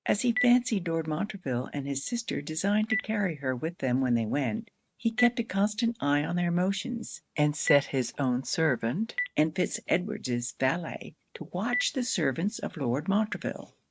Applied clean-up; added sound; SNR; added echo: neural mask model RNNoise.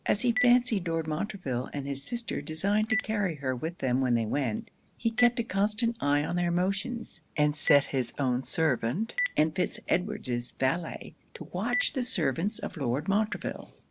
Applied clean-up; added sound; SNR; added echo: none; Telephone; 12 dB; none.